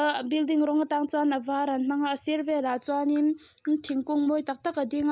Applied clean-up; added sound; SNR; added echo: none; none; none; none.